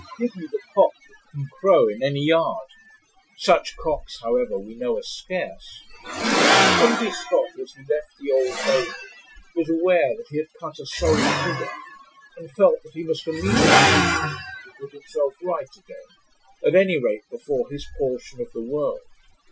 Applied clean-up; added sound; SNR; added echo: classical method Wiener filter.